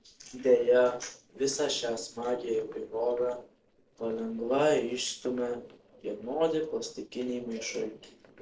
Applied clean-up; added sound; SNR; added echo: neural separator model SepFormer DNS4.